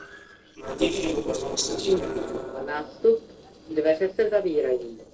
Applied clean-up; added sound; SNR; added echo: neural separator model SepFormer DNS4.